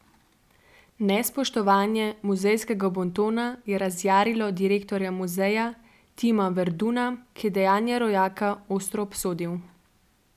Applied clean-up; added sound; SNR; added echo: none; none; none; none.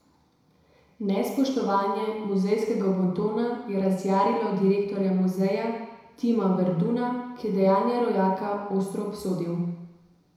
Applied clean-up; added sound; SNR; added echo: none; none; none; reverberation time 1.0 s.